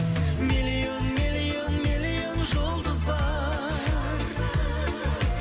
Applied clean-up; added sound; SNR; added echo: none; none; none; none.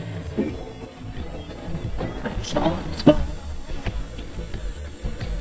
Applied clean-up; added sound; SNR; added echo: neural mask model DeepFilterNet 3.